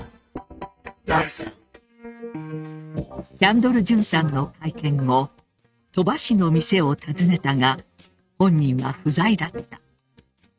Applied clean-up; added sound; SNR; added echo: neural mask model RNNoise.